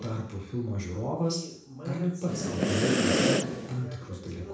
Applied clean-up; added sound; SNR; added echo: none; Breathing; -4 dB; reverberation time 0.7 s.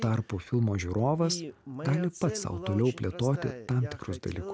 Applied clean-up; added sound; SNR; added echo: none; none; none; none.